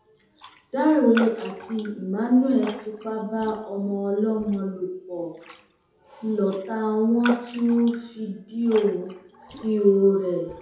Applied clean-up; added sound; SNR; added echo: none; Raindrop; 16 dB; reverberation time 0.8 s.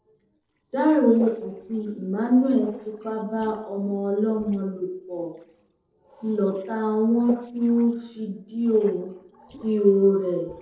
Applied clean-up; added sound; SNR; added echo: neural separator model SepFormer DNS4.